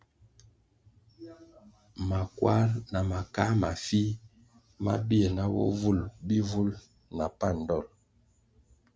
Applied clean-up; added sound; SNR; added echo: none; none; none; none.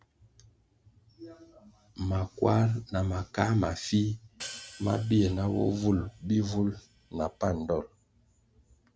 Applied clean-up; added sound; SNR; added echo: none; Hi-hat; 19 dB; none.